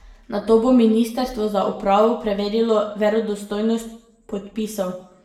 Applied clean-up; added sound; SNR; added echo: none; none; none; reverberation time 0.6 s.